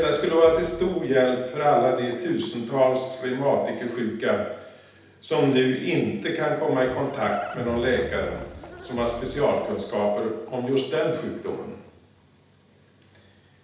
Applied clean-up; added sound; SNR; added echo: none; Livestock, farm animals, working animals; 20 dB; reverberation time 0.8 s.